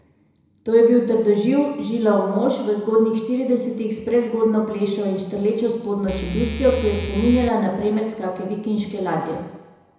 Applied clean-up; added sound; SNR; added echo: none; Musical instrument; 8 dB; reverberation time 1.0 s.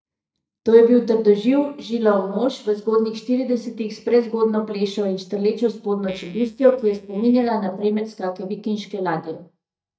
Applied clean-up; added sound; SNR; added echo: neural mask model DeepFilterNet 3.